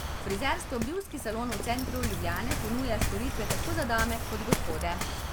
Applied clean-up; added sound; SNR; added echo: none; Waves, surf; -2 dB; none.